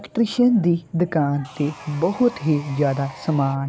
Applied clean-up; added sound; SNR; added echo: none; Sawing; 19 dB; none.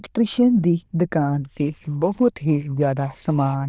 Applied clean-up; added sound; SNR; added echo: neural diffusion model UNIVERSE++.